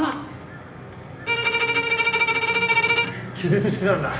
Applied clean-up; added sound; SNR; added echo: none; Bowed string instrument; -4 dB; reverberation time 1.0 s.